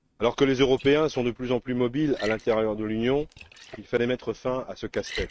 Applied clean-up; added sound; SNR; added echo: neural mask model RNNoise.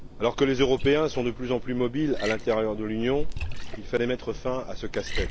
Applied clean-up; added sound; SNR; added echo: none; Liquid; 5 dB; none.